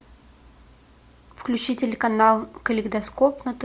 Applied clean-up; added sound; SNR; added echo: none; none; none; none.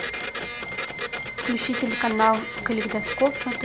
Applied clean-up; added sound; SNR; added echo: none; Bowed string instrument + Printer; 1 dB; none.